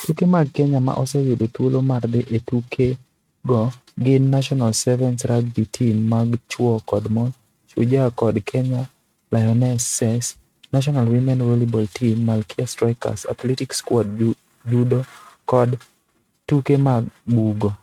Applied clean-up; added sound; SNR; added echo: neural mask model RNNoise.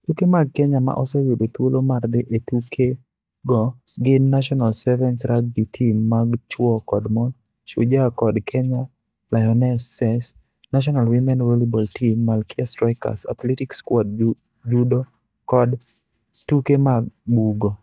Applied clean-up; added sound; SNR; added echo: neural mask model DeepFilterNet 3.